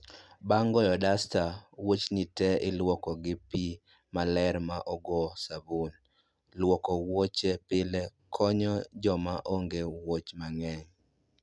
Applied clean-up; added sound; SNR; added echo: none; none; none; none.